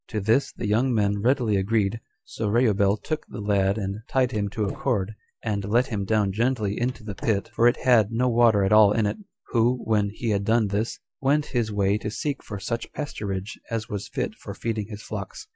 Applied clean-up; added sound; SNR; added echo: neural mask model Resemble Enhance denoiser.